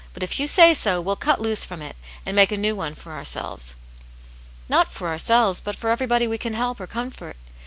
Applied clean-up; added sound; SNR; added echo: none; none; none; none.